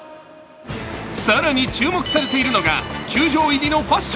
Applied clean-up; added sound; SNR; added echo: none; none; none; none.